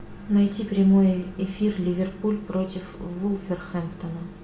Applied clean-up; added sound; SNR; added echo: none; none; none; reverberation time 0.6 s.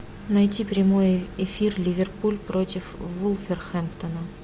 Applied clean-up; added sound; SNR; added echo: none; none; none; none.